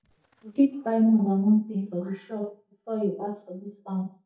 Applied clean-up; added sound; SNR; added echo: neural mask model DeepFilterNet 3.